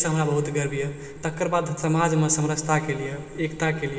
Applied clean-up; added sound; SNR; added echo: none; none; none; reverberation time 2.0 s.